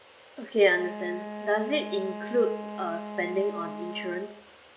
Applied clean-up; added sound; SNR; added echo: none; Wind instrument, woodwind instrument; 10 dB; none.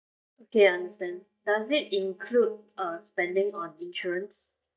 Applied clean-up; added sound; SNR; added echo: neural mask model DeepFilterNet 3.